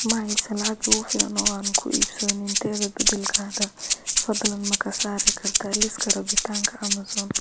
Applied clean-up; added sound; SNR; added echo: none; Rattle (instrument); -4 dB; none.